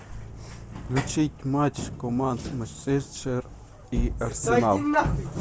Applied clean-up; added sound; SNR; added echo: none; none; none; none.